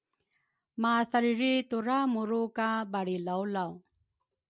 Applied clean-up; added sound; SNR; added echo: none; none; none; none.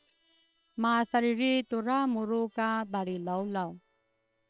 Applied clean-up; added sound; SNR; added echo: neural separator model SepFormer WHAM!.